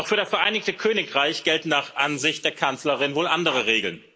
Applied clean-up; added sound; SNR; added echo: neural mask model Resemble Enhance denoiser.